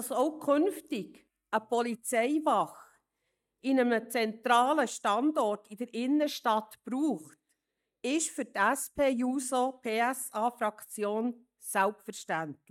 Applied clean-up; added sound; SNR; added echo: neural mask model DeepFilterNet 3.